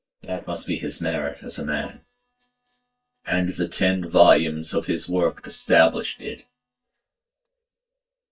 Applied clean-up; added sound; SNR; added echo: neural mask model DeepFilterNet 3.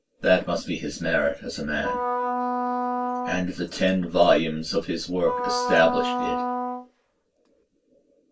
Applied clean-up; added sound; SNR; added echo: none; Wind instrument, woodwind instrument; 3 dB; reverberation time 0.1 s.